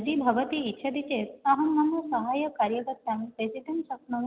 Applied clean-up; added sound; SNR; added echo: none; none; none; none.